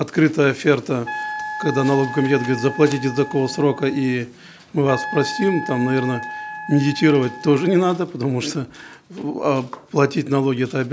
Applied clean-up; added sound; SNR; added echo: none; Wind instrument, woodwind instrument; 11 dB; none.